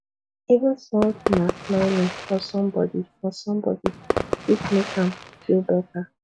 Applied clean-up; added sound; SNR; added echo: none; Fireworks; 7 dB; none.